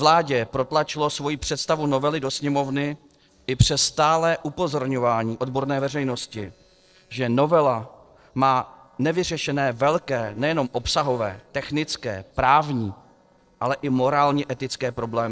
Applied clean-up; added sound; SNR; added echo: neural separator model SepFormer DNS4.